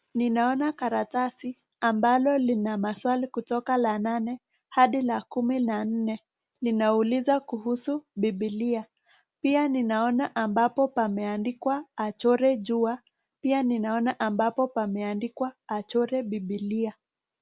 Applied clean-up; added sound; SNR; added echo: none; none; none; none.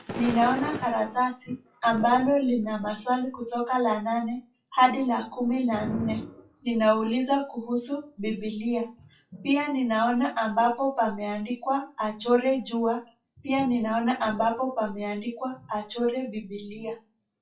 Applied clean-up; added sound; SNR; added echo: classical method WPE with log-MMSE.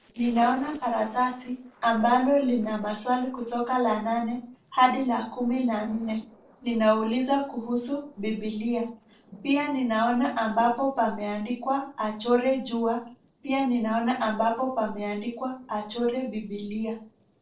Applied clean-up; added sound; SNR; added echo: neural separator model SepFormer DNS4.